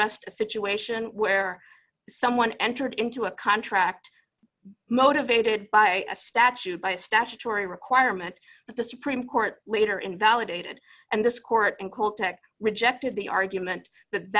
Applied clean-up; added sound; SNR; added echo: none; none; none; none.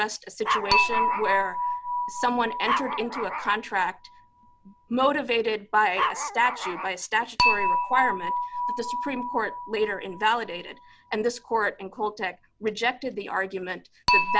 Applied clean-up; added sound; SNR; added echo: none; Dog + Dishes, pots, and pans / Chink, clink; 1 dB; none.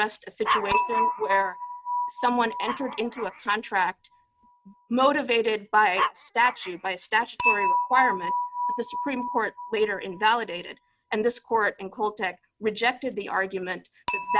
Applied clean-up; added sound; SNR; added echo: neural mask model RNNoise.